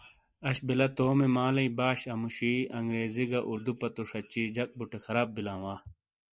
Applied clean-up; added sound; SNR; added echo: neural mask model Resemble Enhance denoiser.